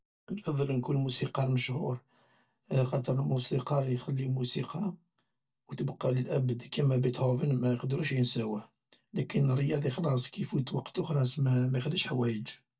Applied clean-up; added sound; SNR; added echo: neural mask model DeepFilterNet 3.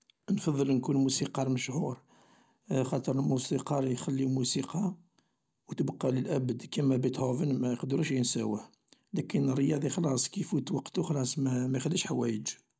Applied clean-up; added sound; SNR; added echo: none; none; none; none.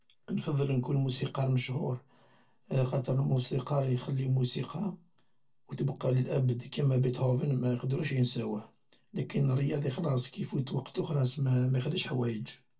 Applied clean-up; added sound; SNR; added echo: none; Bell; 20 dB; reverberation time 0.1 s.